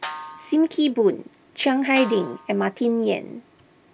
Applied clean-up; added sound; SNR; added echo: none; Snare drum; 16 dB; none.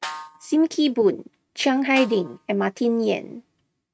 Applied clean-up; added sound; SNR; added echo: neural mask model RNNoise.